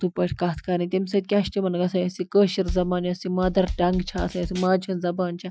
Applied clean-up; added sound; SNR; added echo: classical method Wiener filter.